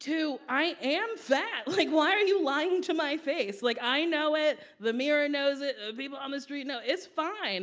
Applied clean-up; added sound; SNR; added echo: none; none; none; none.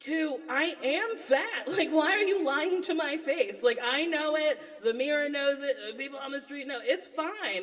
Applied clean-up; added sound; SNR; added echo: none; none; none; reverberation time 2.9 s.